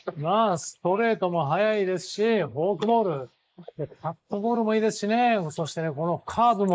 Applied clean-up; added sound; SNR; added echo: neural mask model Resemble Enhance denoiser.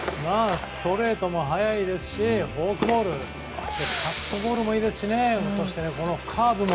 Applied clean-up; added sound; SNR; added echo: none; Respiratory sounds; 4 dB; none.